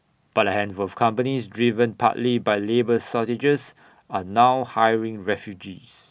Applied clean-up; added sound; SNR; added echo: none; none; none; none.